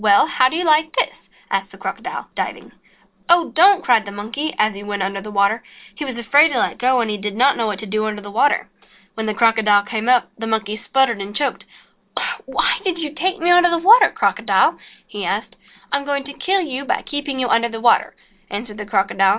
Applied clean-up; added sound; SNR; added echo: none; none; none; none.